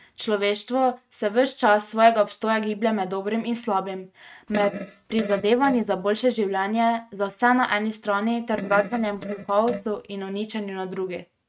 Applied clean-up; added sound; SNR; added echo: neural mask model RNNoise.